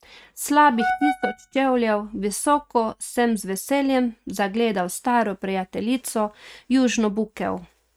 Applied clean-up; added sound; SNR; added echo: neural mask model RNNoise.